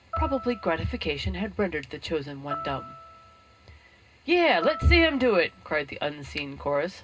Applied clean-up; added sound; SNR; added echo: none; Piano; 14 dB; reverberation time 0.2 s.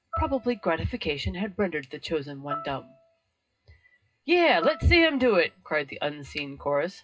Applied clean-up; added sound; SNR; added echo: classical method WPE with log-MMSE.